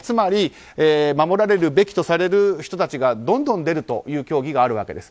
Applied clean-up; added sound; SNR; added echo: none; none; none; none.